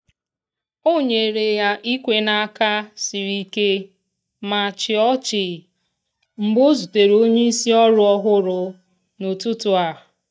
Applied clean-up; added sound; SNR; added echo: neural mask model DeepFilterNet 3.